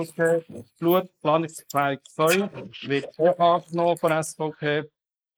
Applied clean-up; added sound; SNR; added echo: neural mask model Resemble Enhance denoiser.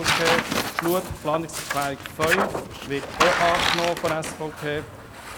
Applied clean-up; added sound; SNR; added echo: none; Tearing; -1 dB; none.